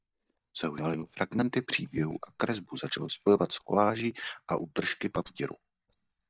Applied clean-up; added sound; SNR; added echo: neural mask model DeepFilterNet 3.